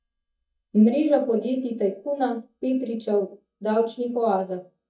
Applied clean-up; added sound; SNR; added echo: neural mask model DeepFilterNet 3.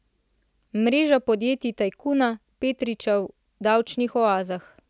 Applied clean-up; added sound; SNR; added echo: none; none; none; none.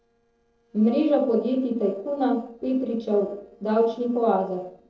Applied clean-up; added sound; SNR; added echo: neural separator model SepFormer DNS4.